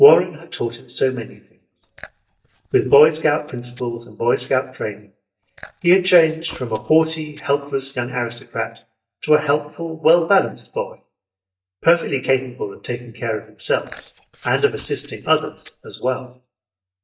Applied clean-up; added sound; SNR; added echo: neural mask model DeepFilterNet 3.